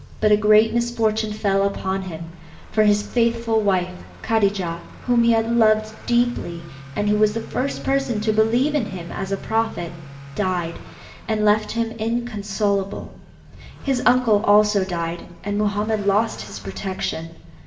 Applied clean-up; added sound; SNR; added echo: none; Accelerating, revving, vroom / Motor vehicle (road); 19 dB; reverberation time 0.7 s.